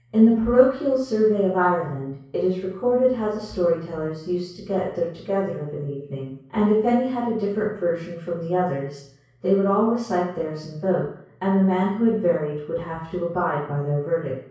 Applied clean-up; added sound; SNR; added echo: none; none; none; reverberation time 0.6 s.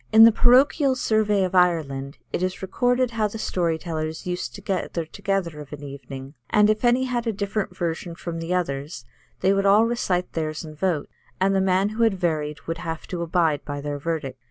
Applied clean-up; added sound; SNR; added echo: none; none; none; none.